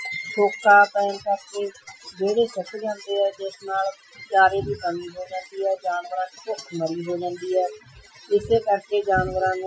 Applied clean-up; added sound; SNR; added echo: classical method Wiener filter.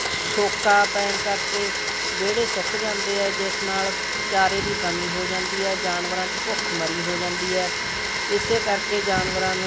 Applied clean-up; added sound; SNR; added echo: none; Domestic sounds, home sounds; 0 dB; none.